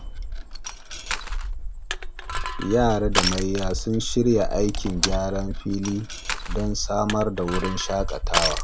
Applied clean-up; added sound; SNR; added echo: none; Crushing; 1 dB; none.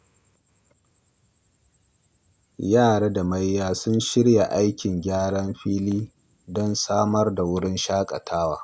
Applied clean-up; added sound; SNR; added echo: none; none; none; none.